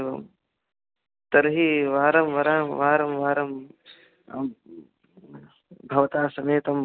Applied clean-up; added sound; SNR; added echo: none; none; none; none.